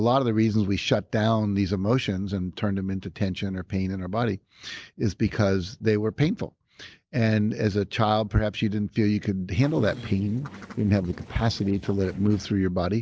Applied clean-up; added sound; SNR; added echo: neural separator model SepFormer DNS4.